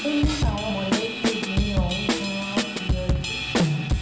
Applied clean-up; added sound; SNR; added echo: none; Drum / Drum kit; -5 dB; reverberation time 0.9 s.